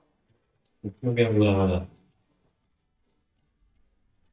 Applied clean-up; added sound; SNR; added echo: neural mask model DeepFilterNet 3.